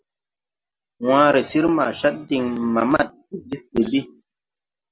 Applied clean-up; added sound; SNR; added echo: none; none; none; none.